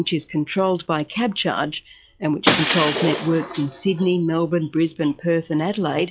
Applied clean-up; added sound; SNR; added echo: classical method log-MMSE.